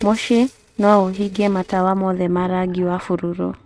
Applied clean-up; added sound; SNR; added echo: neural mask model RNNoise.